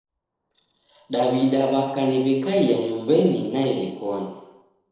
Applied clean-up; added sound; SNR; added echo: neural separator model SepFormer DNS4.